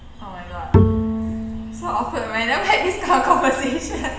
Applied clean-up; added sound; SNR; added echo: none; Bowed string instrument; 0 dB; reverberation time 1.0 s.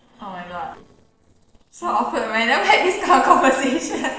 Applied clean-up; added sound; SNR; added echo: neural separator model SepFormer DNS4.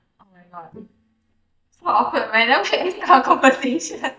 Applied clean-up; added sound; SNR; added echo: neural mask model DeepFilterNet 3.